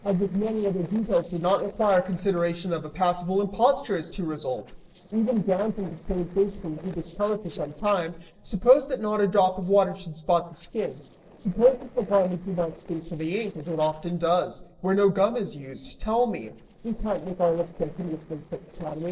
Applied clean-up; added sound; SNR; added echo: neural separator model SepFormer DNS4.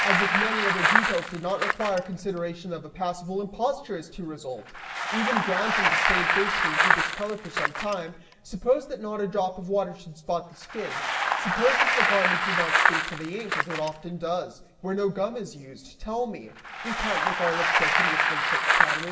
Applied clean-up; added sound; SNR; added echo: none; Bicycle; -3 dB; reverberation time 0.8 s.